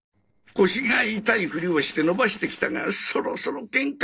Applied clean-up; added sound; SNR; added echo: neural separator model SepFormer DNS4.